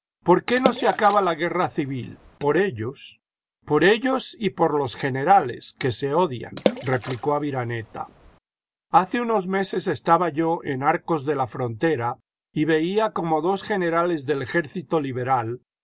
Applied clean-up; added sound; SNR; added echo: none; Water / Splash, splatter; 8 dB; none.